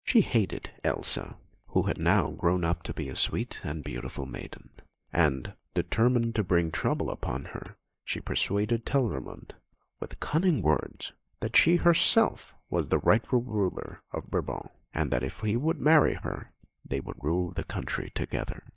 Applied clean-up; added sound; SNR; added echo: neural mask model DeepFilterNet 3.